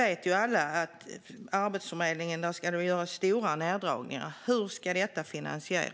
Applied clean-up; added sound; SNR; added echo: none; none; none; none.